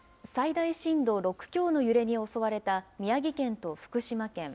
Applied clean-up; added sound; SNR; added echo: none; none; none; none.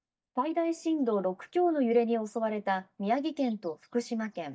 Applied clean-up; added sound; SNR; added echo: neural mask model DeepFilterNet 3.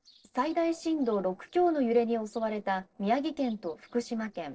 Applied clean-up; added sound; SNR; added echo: neural separator model SepFormer DNS4.